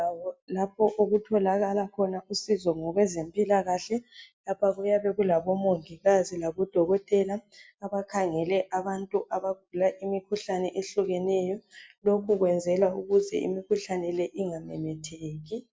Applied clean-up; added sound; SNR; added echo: none; none; none; none.